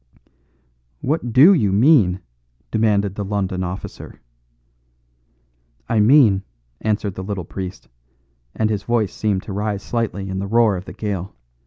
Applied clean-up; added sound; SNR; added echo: none; none; none; none.